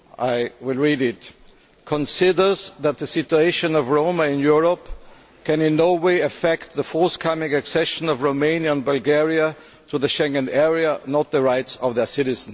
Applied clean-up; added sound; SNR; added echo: none; none; none; none.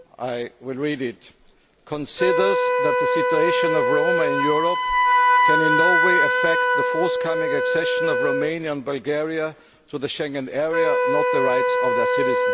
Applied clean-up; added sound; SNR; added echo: none; Wind instrument, woodwind instrument; -5 dB; none.